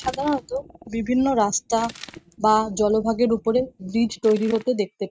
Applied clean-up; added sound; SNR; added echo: neural mask model RNNoise.